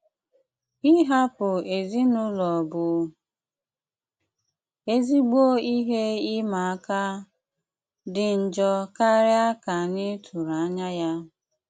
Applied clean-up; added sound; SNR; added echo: none; none; none; none.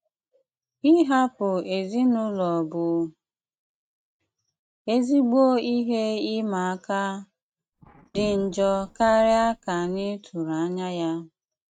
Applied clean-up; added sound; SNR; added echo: neural mask model RNNoise.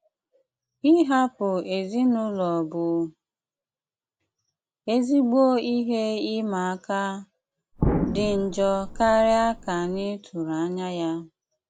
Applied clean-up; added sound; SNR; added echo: none; Explosion; 4 dB; none.